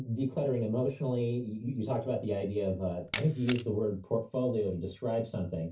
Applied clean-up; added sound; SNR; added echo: none; Camera; 4 dB; reverberation time 0.2 s.